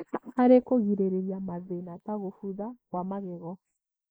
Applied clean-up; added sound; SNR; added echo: neural mask model Resemble Enhance denoiser.